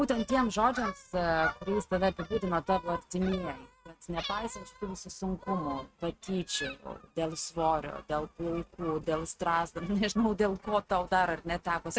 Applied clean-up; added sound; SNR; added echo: neural mask model RNNoise.